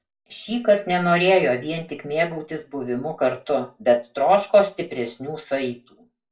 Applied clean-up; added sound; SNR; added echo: none; none; none; reverberation time 0.2 s.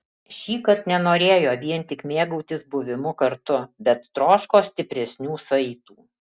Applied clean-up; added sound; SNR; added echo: none; none; none; none.